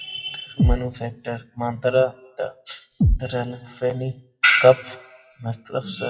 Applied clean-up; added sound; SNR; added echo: classical method WPE with log-MMSE.